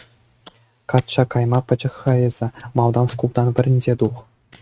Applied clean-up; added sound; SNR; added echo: neural mask model RNNoise.